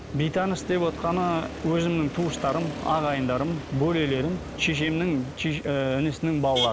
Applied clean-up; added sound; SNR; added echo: none; Motor vehicle (road); 10 dB; none.